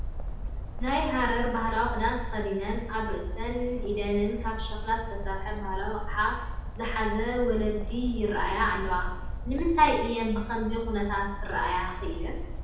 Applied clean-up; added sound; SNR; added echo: none; Bird; 3 dB; reverberation time 0.8 s.